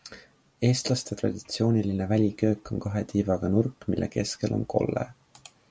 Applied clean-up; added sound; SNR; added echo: none; none; none; none.